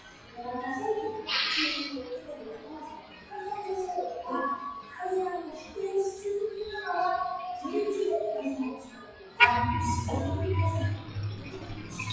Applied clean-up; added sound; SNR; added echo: classical method WPE with log-MMSE.